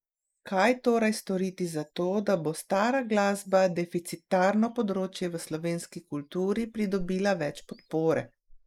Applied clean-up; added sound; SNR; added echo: neural mask model Resemble Enhance denoiser.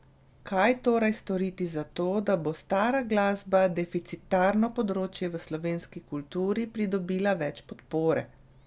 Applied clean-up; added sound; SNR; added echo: none; none; none; none.